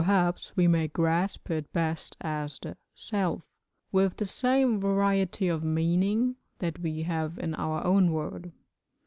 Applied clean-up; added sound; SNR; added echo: none; none; none; none.